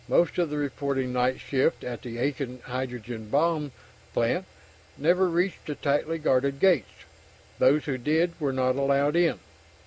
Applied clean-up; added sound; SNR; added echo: none; none; none; none.